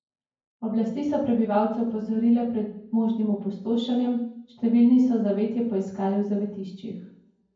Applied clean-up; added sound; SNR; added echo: none; none; none; reverberation time 0.9 s.